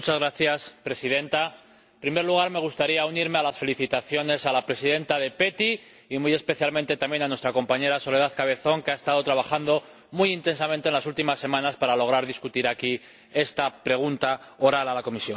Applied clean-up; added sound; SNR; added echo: none; none; none; none.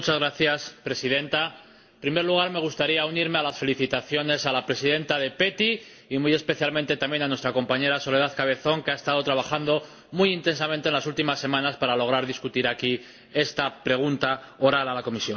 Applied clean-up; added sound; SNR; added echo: none; none; none; reverberation time 0.7 s.